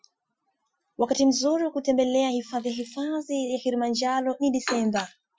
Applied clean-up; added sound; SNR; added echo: classical method Wiener filter.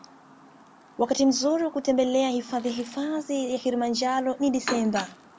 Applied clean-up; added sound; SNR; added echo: none; Chirp, tweet; 16 dB; none.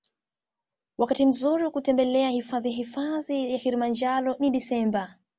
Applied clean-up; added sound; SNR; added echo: none; none; none; none.